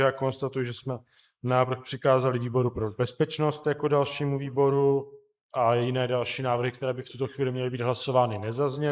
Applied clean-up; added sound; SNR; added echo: neural mask model Resemble Enhance denoiser.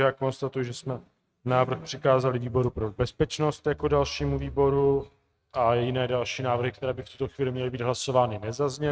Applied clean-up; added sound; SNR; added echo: neural mask model RNNoise.